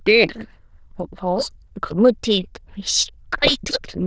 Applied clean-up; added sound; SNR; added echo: neural diffusion model UNIVERSE++.